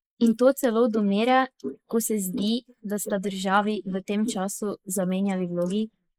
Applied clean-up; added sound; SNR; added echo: neural mask model Resemble Enhance denoiser.